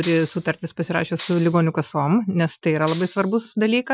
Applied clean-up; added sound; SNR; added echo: classical method Wiener filter.